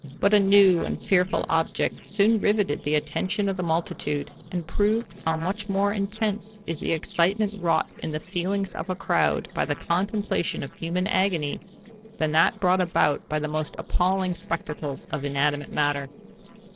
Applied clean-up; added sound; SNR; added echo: neural separator model SepFormer DNS4.